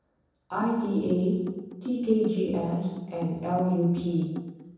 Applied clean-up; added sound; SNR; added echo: none; Drum; 15 dB; reverberation time 1.1 s.